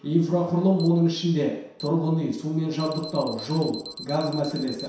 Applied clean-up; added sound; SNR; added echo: none; Alarm; 18 dB; reverberation time 0.7 s.